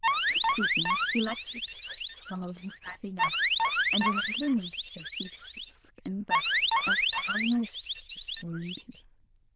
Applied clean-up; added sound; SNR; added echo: neural diffusion model UNIVERSE++.